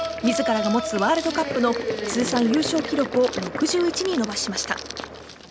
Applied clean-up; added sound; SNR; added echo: none; Crackle; 16 dB; none.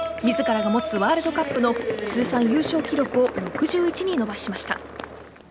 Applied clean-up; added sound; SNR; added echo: none; none; none; none.